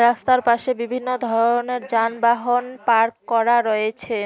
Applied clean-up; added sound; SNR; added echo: none; none; none; none.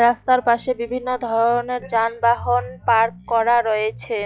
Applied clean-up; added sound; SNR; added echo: classical method log-MMSE.